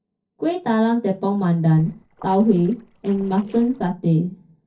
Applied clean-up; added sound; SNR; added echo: neural separator model SepFormer DNS4.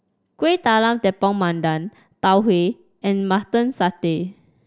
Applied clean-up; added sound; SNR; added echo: none; none; none; none.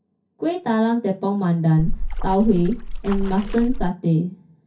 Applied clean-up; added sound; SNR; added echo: none; Splash, splatter; 2 dB; reverberation time 0.3 s.